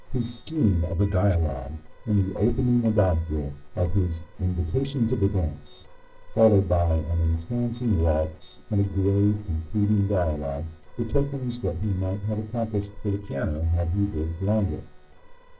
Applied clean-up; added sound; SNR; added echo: neural separator model SepFormer DNS4.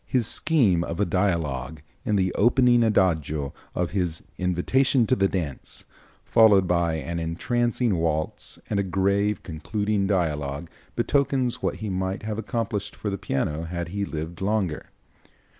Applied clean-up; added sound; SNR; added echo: none; none; none; none.